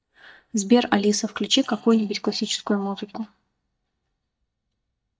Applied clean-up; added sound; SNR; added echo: neural mask model DeepFilterNet 3.